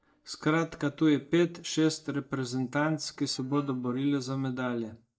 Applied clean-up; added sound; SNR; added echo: neural mask model DeepFilterNet 3.